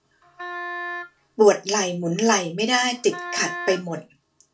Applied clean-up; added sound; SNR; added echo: none; Wind instrument, woodwind instrument; 11 dB; reverberation time 0.2 s.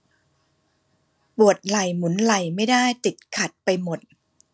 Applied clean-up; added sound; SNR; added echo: none; none; none; none.